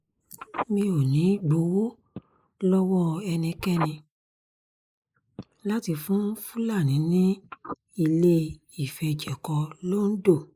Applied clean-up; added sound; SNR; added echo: neural mask model Resemble Enhance denoiser.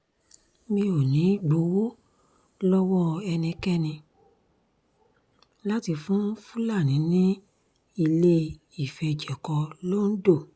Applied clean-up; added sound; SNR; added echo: none; none; none; none.